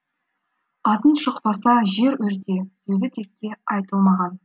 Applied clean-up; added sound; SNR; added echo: none; none; none; none.